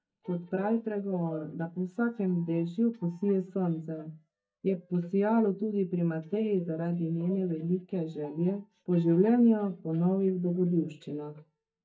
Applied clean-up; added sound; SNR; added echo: neural mask model DeepFilterNet 3.